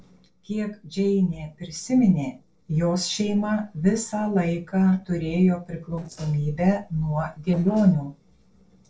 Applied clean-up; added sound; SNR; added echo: neural separator model SepFormer DNS4.